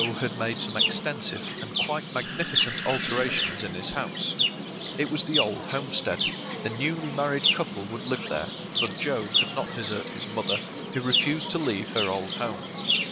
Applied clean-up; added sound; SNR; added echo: none; Animal + Chirp, tweet; -1 dB; none.